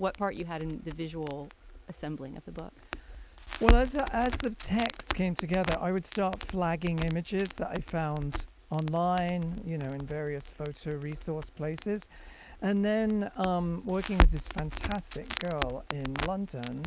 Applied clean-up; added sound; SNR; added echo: none; Crackle; 2 dB; none.